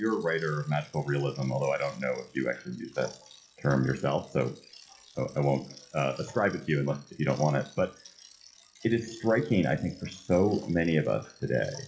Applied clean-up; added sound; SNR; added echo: classical method WPE with log-MMSE.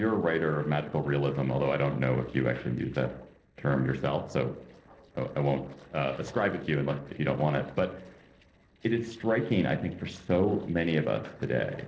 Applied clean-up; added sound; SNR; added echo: neural separator model SepFormer DNS4.